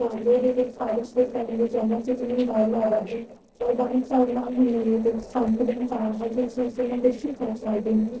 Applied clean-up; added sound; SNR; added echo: neural separator model SepFormer DNS4.